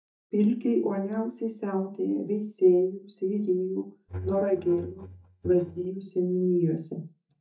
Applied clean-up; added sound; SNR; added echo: neural mask model DeepFilterNet 3.